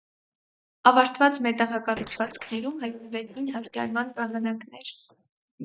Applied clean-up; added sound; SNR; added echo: neural mask model DeepFilterNet 3.